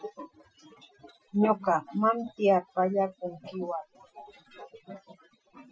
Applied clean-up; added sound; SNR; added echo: classical method Wiener filter.